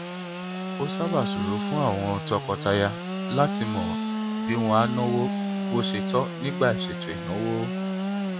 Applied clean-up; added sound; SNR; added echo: none; Sawing / Engine; 2 dB; none.